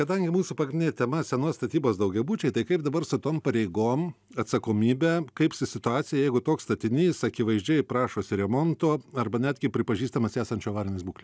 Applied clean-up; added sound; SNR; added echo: none; none; none; none.